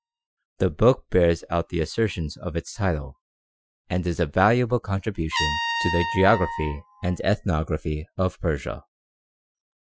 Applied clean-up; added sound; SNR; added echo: classical method Wiener filter.